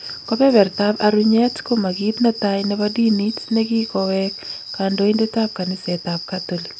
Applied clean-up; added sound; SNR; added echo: none; Cricket; 13 dB; none.